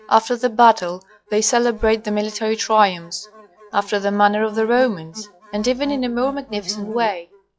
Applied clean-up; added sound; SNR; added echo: classical method log-MMSE.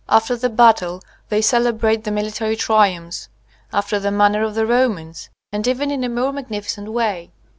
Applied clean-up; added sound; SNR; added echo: none; none; none; none.